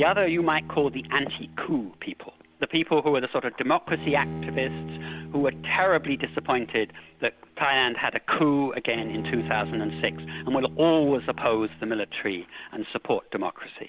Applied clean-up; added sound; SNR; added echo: none; Bowed string instrument; 14 dB; none.